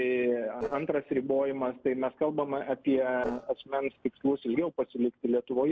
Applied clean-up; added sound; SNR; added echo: neural separator model SepFormer DNS4.